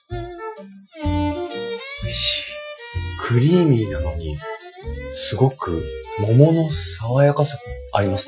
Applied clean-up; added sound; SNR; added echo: classical method Wiener filter.